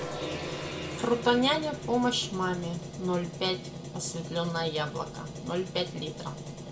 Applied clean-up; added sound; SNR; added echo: none; Gong; 12 dB; reverberation time 0.5 s.